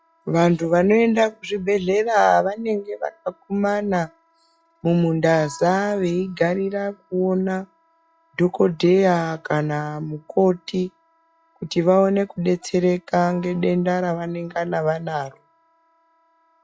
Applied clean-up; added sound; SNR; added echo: classical method log-MMSE.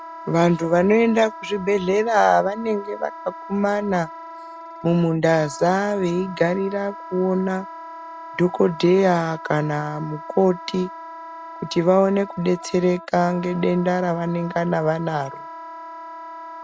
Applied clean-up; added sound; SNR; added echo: none; Wind instrument, woodwind instrument; 15 dB; none.